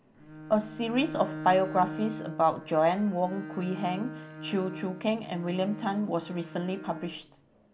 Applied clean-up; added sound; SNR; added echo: none; Bowed string instrument; 12 dB; none.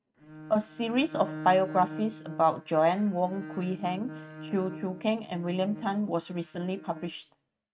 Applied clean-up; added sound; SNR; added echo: neural mask model RNNoise.